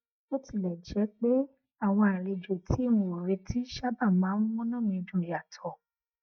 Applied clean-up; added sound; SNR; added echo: neural mask model DeepFilterNet 3.